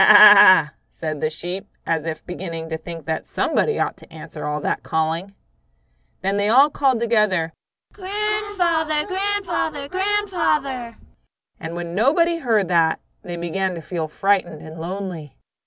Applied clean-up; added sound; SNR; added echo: none; none; none; none.